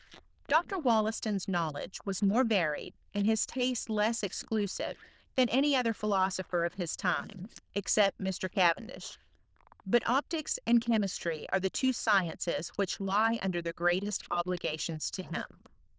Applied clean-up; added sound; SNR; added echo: neural diffusion model UNIVERSE++.